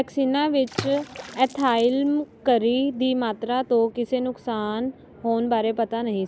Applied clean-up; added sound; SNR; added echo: none; Water / Splash, splatter; 16 dB; none.